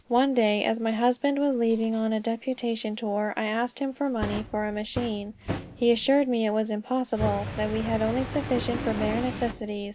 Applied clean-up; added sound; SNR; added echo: none; Fire; 11 dB; none.